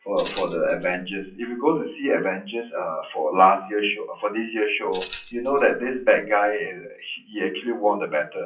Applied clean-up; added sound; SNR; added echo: classical method WPE with log-MMSE.